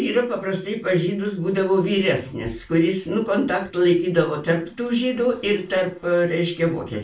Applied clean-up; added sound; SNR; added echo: none; none; none; reverberation time 0.3 s.